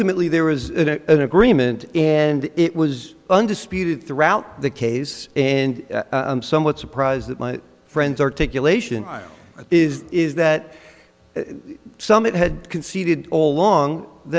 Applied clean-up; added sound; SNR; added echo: none; none; none; none.